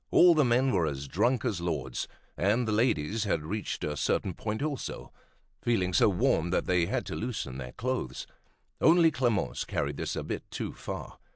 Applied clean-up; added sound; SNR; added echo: none; Boom; 15 dB; none.